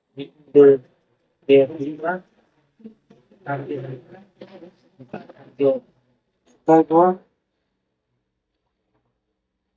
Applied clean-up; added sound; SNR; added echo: neural mask model DeepFilterNet 3.